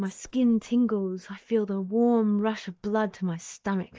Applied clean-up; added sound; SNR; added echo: neural mask model DeepFilterNet 3.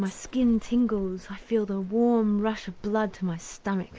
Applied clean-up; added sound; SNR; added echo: none; Bus / Engine; 20 dB; none.